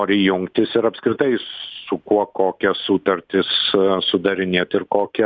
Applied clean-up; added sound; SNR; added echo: none; none; none; none.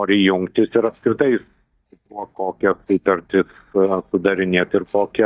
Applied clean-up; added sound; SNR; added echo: neural mask model DeepFilterNet 3.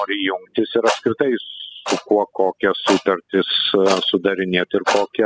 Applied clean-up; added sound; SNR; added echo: classical method spectral subtraction.